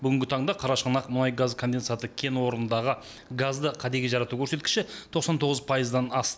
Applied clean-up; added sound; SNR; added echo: none; none; none; none.